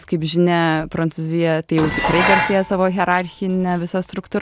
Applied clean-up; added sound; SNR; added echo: none; Dishes, pots, and pans; 5 dB; none.